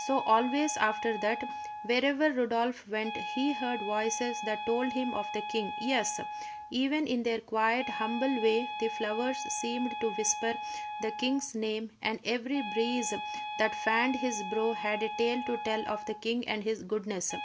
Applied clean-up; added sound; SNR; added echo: none; Wind instrument, woodwind instrument; 7 dB; none.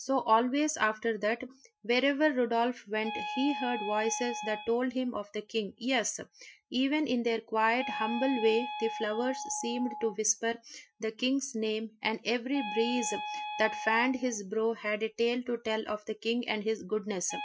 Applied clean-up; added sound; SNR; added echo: classical method Wiener filter.